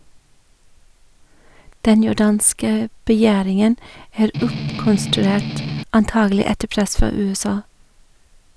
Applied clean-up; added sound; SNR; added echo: none; Strum; 6 dB; none.